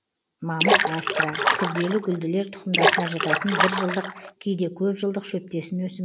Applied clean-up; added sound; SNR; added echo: none; Splash, splatter; -4 dB; none.